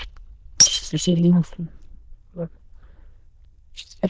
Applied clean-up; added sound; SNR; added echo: neural diffusion model UNIVERSE++.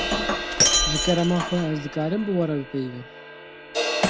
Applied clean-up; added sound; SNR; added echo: none; Shatter + Crash cymbal; -1 dB; none.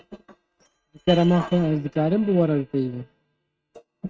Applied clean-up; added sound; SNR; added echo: neural mask model RNNoise.